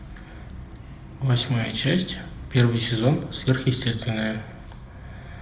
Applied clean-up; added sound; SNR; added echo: none; none; none; reverberation time 0.7 s.